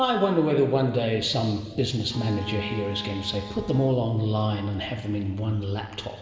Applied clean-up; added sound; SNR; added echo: none; Bowed string instrument; 13 dB; reverberation time 2.1 s.